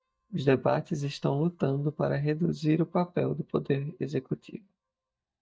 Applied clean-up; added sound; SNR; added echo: neural mask model DeepFilterNet 3.